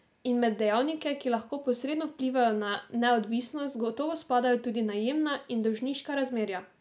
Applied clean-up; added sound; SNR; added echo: none; none; none; none.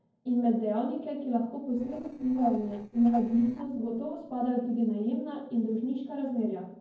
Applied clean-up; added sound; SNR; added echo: neural separator model SepFormer DNS4.